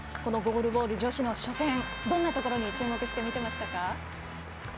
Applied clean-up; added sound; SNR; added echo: none; Applause + Trumpet; 9 dB; none.